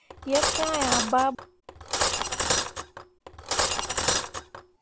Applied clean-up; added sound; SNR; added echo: none; Cutlery, silverware; -3 dB; none.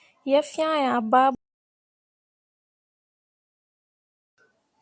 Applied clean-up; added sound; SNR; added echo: none; none; none; none.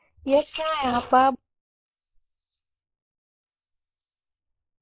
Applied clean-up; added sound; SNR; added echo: neural mask model Resemble Enhance denoiser.